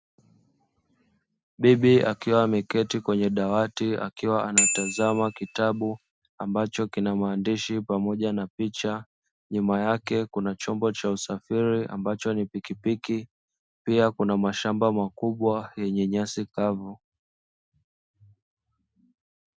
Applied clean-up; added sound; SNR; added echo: none; Bicycle bell; 4 dB; none.